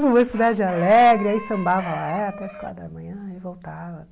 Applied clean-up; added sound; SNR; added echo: none; Chicken, rooster; 15 dB; none.